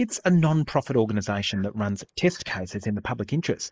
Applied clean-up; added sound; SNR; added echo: neural mask model Resemble Enhance denoiser.